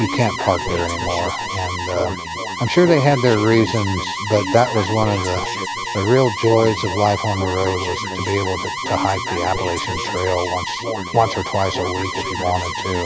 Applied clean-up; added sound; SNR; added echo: none; Alarm; 5 dB; none.